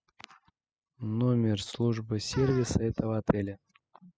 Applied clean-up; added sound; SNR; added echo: classical method spectral subtraction.